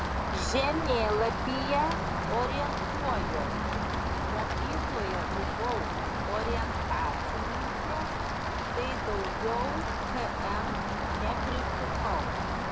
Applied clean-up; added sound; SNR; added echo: none; Rain; -4 dB; none.